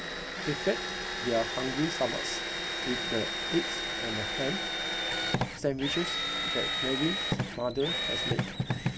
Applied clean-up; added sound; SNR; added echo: none; Drill; -2 dB; none.